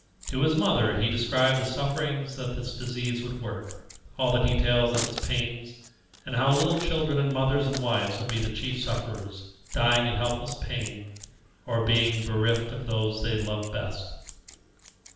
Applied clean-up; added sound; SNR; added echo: none; Scissors; 16 dB; reverberation time 0.7 s.